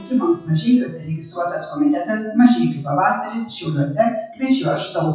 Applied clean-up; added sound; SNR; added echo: classical method WPE with log-MMSE.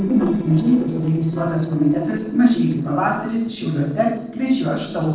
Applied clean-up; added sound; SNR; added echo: neural separator model SepFormer DNS4.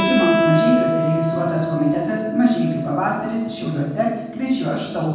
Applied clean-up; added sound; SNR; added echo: none; Keyboard (musical); 4 dB; reverberation time 1.2 s.